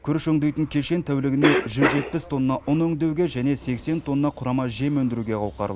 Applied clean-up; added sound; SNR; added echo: none; Cough; 8 dB; none.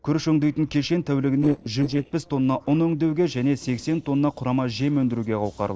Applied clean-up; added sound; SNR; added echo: neural separator model SepFormer DNS4.